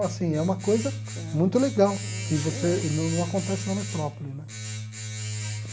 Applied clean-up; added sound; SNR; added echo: none; Domestic sounds, home sounds; 6 dB; none.